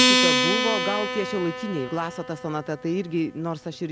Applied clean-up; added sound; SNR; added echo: none; Acoustic guitar; -3 dB; none.